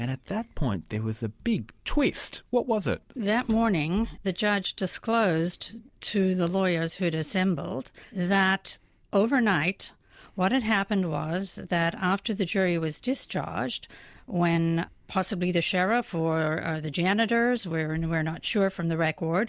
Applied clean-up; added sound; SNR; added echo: none; none; none; none.